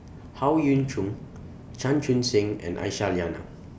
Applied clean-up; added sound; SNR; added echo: none; none; none; none.